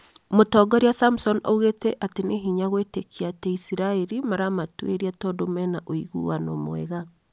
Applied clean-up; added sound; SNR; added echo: none; none; none; none.